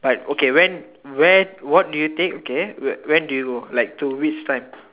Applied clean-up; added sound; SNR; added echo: none; none; none; none.